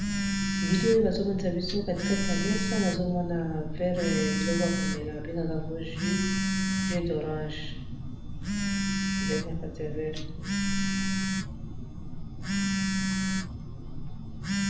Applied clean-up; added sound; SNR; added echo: none; Telephone; -3 dB; reverberation time 0.7 s.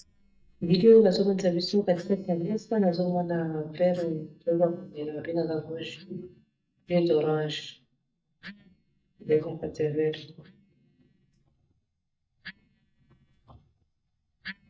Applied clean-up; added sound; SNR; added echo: neural mask model DeepFilterNet 3.